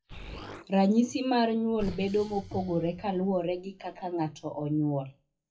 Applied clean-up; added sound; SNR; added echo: classical method WPE with log-MMSE.